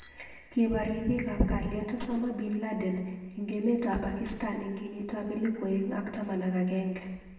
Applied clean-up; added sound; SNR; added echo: none; Bicycle bell; 12 dB; reverberation time 1.1 s.